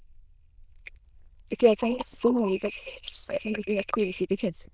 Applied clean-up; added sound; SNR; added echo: neural diffusion model UNIVERSE++.